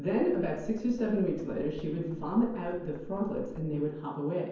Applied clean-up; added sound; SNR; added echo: none; Knock; 15 dB; reverberation time 0.9 s.